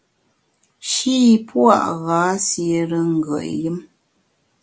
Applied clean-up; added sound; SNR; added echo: none; none; none; none.